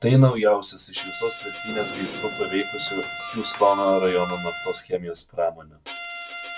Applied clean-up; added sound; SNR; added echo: none; Sliding door + Bowed string instrument; 11 dB; none.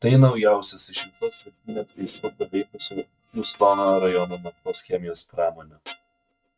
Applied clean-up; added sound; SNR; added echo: neural mask model RNNoise.